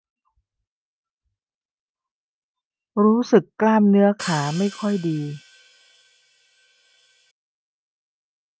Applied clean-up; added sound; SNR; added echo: none; Hi-hat; 17 dB; none.